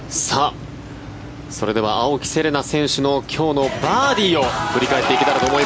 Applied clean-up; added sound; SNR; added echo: none; none; none; none.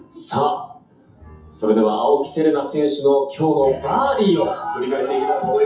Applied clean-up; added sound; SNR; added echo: classical method WPE with log-MMSE.